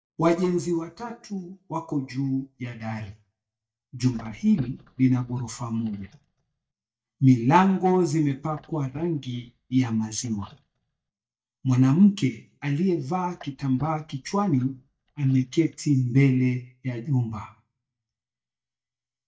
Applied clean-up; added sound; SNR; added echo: neural mask model DeepFilterNet 3.